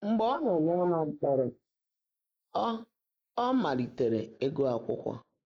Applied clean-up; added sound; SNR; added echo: neural mask model Resemble Enhance denoiser.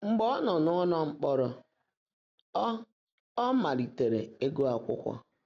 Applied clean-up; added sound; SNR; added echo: none; none; none; none.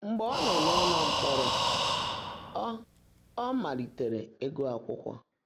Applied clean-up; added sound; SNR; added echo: none; Breathing; -3 dB; none.